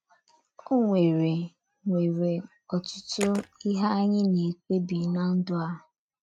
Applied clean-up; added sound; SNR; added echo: neural mask model RNNoise.